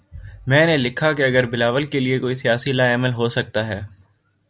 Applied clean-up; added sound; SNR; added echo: none; none; none; none.